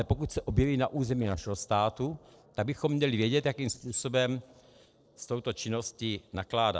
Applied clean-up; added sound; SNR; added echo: neural separator model SepFormer DNS4.